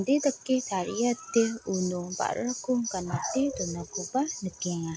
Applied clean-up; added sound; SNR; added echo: none; none; none; none.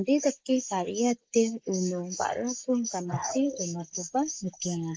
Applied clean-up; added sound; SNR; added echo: neural mask model Resemble Enhance denoiser.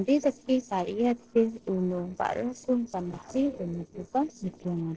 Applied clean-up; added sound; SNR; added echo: neural separator model SepFormer DNS4.